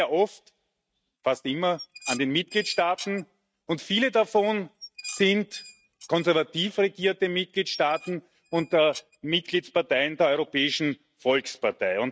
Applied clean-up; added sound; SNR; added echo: neural mask model RNNoise.